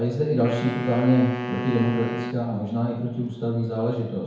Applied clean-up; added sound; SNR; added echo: none; Wind instrument, woodwind instrument; 8 dB; reverberation time 0.9 s.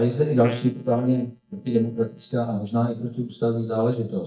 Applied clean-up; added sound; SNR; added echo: neural mask model DeepFilterNet 3.